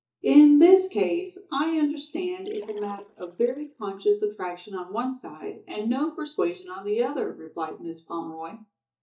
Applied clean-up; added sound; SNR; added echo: neural mask model DeepFilterNet 3.